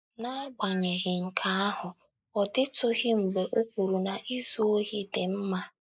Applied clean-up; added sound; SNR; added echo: neural mask model Resemble Enhance denoiser.